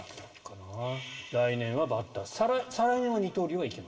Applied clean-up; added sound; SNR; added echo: none; none; none; reverberation time 1.8 s.